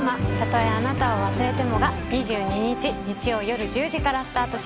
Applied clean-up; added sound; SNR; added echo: none; Engine; 5 dB; none.